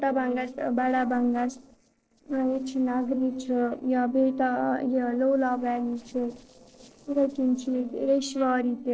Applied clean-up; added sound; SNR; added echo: neural separator model SepFormer DNS4.